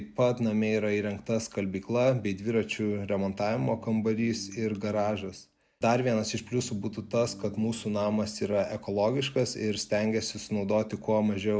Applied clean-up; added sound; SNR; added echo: none; Organ; 19 dB; none.